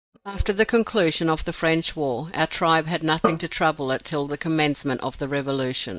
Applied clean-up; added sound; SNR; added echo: neural mask model DeepFilterNet 3.